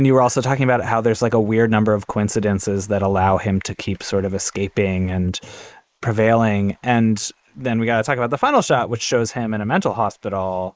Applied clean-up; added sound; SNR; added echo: neural mask model Resemble Enhance denoiser.